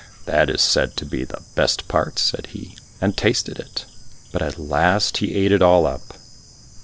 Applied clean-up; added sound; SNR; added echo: none; Bird / Insect; 18 dB; none.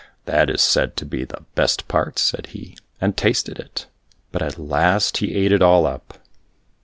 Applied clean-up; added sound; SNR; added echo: none; none; none; none.